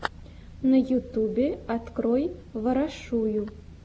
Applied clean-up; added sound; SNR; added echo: none; none; none; none.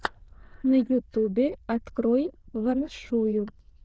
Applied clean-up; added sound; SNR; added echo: neural diffusion model UNIVERSE++.